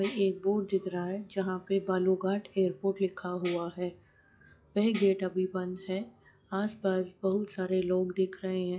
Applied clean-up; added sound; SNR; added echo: classical method log-MMSE.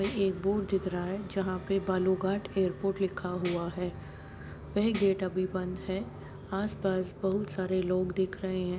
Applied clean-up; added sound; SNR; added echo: none; Tambourine; 5 dB; none.